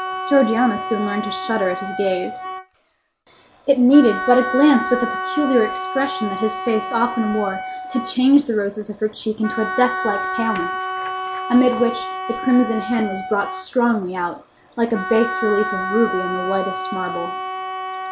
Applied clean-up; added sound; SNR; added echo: none; Wind instrument, woodwind instrument; 7 dB; none.